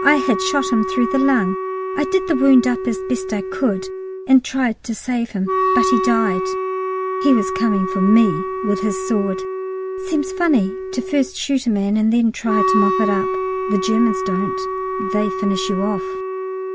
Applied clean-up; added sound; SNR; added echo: none; Wind instrument, woodwind instrument; 3 dB; none.